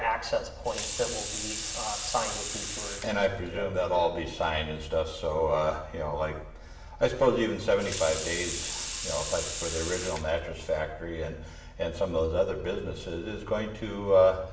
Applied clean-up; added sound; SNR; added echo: none; Sink (filling or washing) / Water tap, faucet; 7 dB; reverberation time 0.8 s.